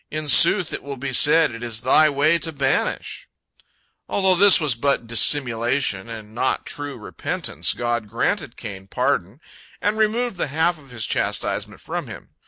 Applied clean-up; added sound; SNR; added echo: none; none; none; none.